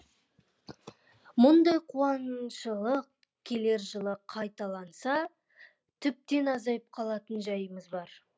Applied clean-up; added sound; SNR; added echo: none; none; none; none.